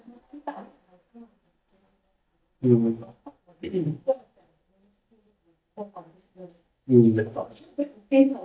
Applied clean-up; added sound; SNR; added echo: neural mask model DeepFilterNet 3.